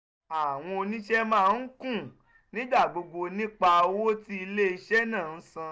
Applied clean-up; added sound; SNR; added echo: none; none; none; none.